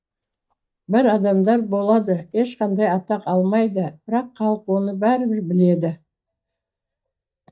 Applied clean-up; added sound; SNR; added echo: neural mask model DeepFilterNet 3.